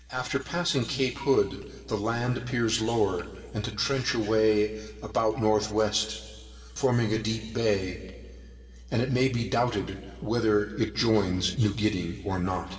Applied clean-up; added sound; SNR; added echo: none; none; none; reverberation time 2.4 s.